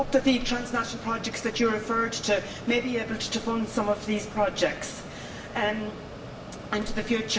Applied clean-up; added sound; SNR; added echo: none; Mechanisms; 12 dB; reverberation time 0.7 s.